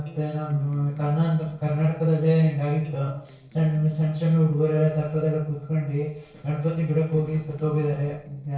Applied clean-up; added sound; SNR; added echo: neural separator model SepFormer DNS4.